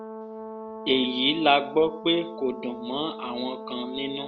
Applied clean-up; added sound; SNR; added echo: none; Brass instrument; 11 dB; none.